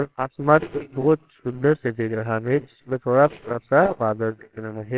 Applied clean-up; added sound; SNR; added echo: neural separator model SepFormer WHAMR!.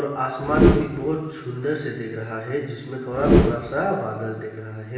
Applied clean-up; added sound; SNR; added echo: none; Whoosh, swoosh, swish; -4 dB; reverberation time 1.3 s.